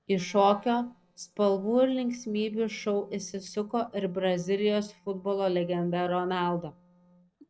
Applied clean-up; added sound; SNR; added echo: neural separator model SepFormer DNS4.